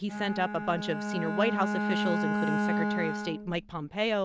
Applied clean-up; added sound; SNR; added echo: none; Bowed string instrument; 0 dB; none.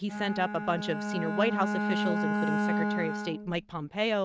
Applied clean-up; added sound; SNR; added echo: neural mask model RNNoise.